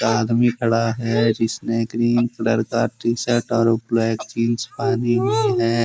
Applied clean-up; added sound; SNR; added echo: neural mask model Resemble Enhance denoiser.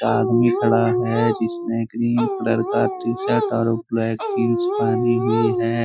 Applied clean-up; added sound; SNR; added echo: classical method Wiener filter.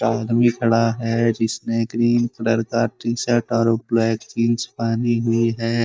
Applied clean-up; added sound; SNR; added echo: neural mask model DeepFilterNet 3.